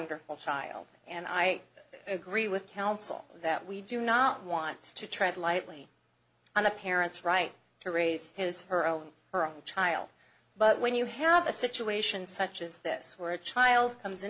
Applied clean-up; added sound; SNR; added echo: none; none; none; none.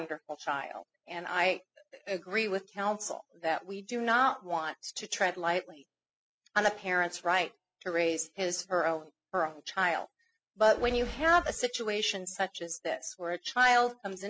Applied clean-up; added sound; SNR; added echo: classical method spectral subtraction.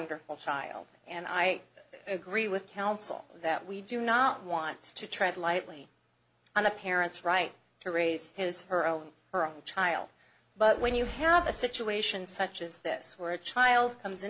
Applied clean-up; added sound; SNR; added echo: none; Boom; 16 dB; none.